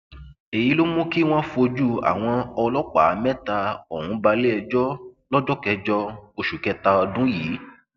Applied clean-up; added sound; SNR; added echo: none; none; none; none.